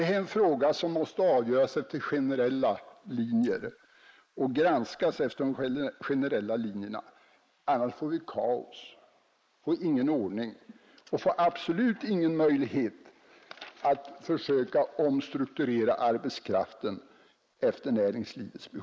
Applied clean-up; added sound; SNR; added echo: neural mask model Resemble Enhance denoiser.